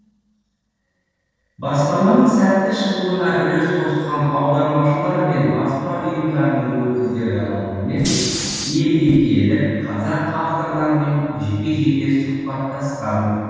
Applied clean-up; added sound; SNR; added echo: neural separator model SepFormer DNS4.